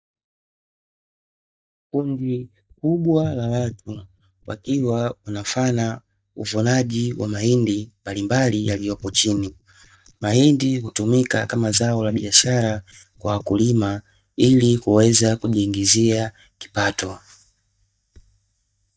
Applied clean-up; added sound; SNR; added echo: neural mask model DeepFilterNet 3.